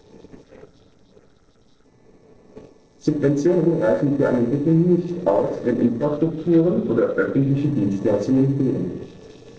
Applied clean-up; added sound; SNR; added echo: neural separator model SepFormer DNS4.